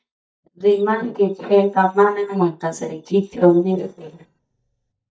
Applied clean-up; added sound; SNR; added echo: neural mask model DeepFilterNet 3.